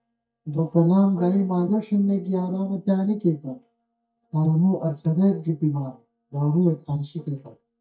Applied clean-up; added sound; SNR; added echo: neural mask model DeepFilterNet 3.